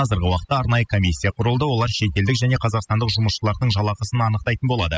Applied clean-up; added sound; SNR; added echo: classical method spectral subtraction.